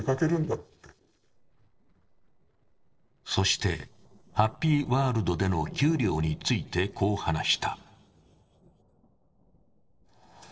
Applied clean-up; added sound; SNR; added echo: neural separator model SepFormer DNS4.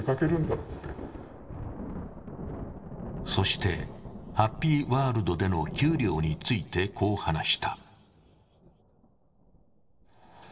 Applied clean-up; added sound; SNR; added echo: none; Thunder; 11 dB; reverberation time 0.3 s.